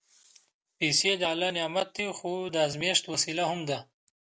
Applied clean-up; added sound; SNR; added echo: none; none; none; none.